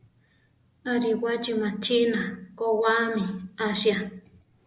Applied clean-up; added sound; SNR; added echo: none; none; none; none.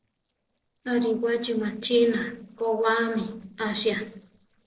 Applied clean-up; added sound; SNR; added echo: neural separator model SepFormer DNS4.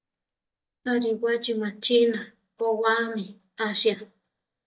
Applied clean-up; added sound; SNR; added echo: neural mask model DeepFilterNet 3.